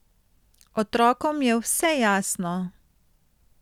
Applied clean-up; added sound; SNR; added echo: none; none; none; none.